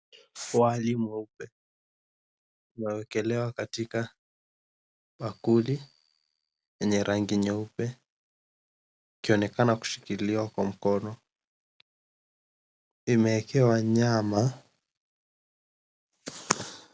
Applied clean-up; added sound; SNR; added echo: none; none; none; none.